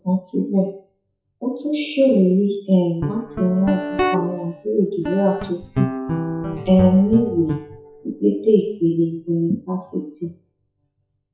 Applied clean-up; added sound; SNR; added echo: classical method WPE with log-MMSE.